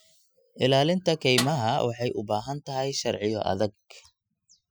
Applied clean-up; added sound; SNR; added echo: classical method Wiener filter.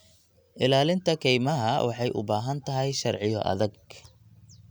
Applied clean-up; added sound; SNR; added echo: none; none; none; none.